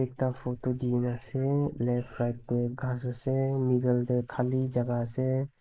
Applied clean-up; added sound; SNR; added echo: neural mask model Resemble Enhance denoiser.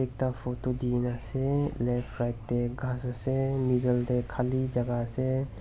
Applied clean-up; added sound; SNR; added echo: none; none; none; none.